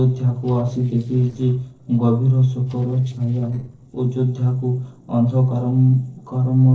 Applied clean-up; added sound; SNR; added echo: neural separator model SepFormer DNS4.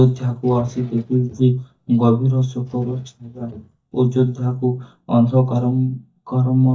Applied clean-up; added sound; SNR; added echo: neural mask model DeepFilterNet 3.